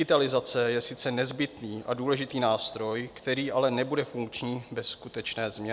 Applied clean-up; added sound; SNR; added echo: none; none; none; none.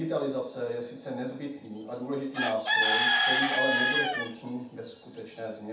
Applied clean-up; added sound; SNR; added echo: none; Bird / Chicken, rooster; -5 dB; reverberation time 0.7 s.